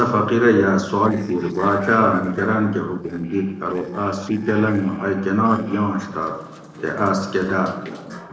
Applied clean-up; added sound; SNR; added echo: neural separator model SepFormer DNS4.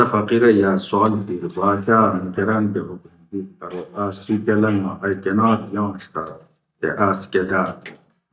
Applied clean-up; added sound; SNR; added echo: neural mask model DeepFilterNet 3.